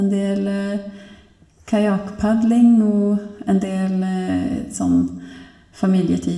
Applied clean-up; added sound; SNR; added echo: none; none; none; reverberation time 0.9 s.